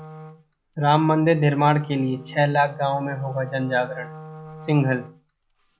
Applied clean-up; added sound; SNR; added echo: none; Wind instrument, woodwind instrument; 17 dB; none.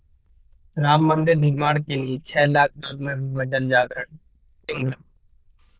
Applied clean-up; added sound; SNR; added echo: neural diffusion model UNIVERSE++.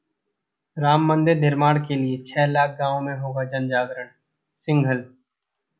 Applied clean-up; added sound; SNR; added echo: none; none; none; none.